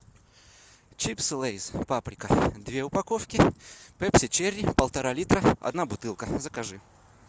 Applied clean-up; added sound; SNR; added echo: none; none; none; none.